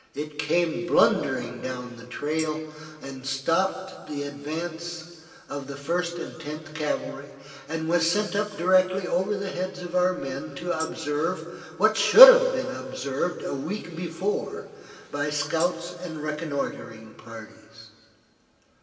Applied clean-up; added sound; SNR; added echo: none; Tambourine; 19 dB; reverberation time 2.3 s.